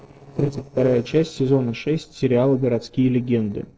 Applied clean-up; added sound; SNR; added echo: neural separator model SepFormer DNS4.